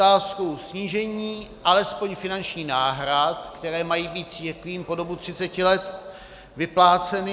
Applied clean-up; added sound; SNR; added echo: none; none; none; none.